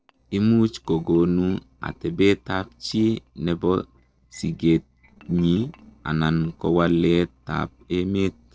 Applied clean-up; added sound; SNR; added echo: neural separator model SepFormer DNS4.